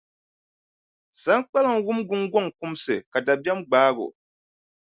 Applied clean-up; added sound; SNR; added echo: none; none; none; none.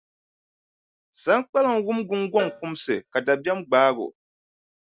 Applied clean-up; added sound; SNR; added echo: none; Cowbell; 14 dB; none.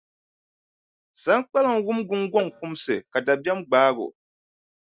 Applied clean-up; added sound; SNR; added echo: neural mask model DeepFilterNet 3.